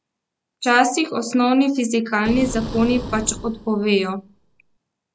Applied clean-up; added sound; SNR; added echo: none; Boom; 12 dB; none.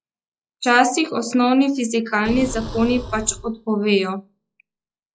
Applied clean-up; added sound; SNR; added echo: classical method log-MMSE.